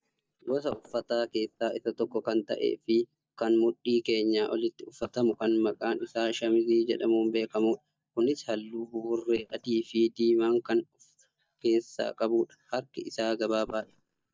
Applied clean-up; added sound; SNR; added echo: neural mask model DeepFilterNet 3.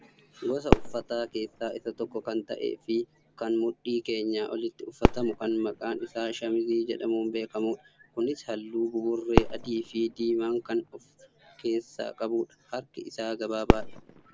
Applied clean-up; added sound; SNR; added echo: none; Fireworks; 1 dB; none.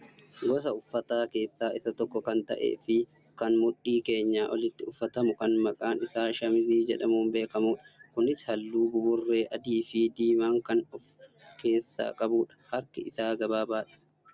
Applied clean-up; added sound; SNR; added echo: none; none; none; none.